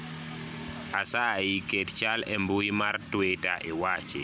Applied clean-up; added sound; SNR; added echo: none; none; none; none.